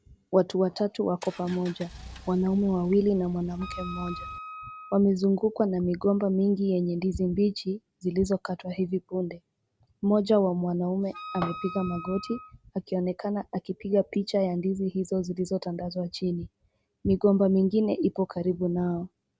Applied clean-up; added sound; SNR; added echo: none; Wind instrument, woodwind instrument + Engine; 15 dB; none.